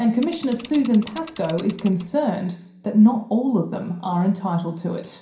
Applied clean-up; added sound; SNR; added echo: none; Mechanisms / Bicycle; 13 dB; reverberation time 0.5 s.